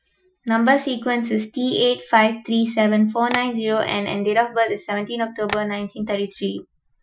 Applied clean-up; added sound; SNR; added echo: classical method Wiener filter.